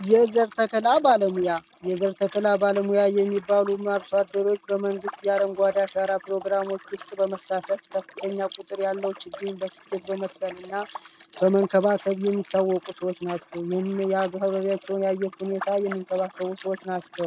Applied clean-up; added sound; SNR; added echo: neural mask model RNNoise.